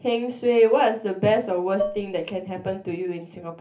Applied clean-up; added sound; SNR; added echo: none; Dishes, pots, and pans; 8 dB; reverberation time 0.3 s.